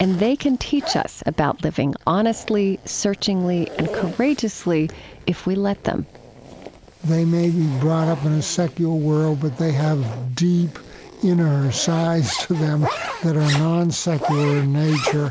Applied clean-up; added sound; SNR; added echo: none; Zipper (clothing); 13 dB; none.